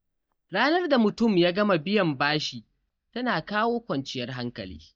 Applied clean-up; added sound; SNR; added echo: neural mask model DeepFilterNet 3.